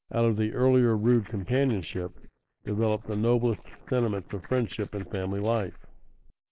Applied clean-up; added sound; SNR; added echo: neural mask model Resemble Enhance denoiser.